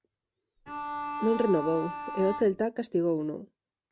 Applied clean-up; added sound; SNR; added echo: none; Bowed string instrument; 6 dB; none.